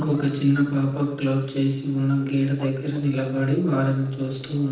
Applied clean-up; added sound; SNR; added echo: neural separator model SepFormer DNS4.